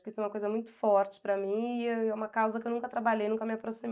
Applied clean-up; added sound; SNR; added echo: neural mask model DeepFilterNet 3.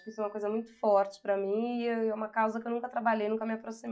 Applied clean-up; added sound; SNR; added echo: classical method log-MMSE.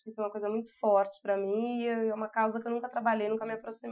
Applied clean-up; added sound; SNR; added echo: classical method Wiener filter.